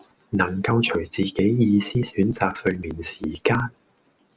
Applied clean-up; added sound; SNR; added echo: none; none; none; none.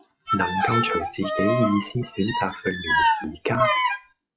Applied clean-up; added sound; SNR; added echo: classical method log-MMSE.